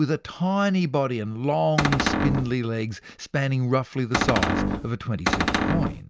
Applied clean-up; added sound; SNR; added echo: none; Cupboard open or close; -1 dB; none.